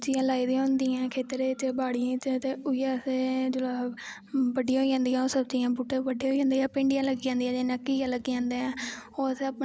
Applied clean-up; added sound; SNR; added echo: none; none; none; none.